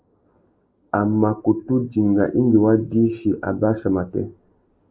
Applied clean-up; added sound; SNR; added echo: neural mask model Resemble Enhance denoiser.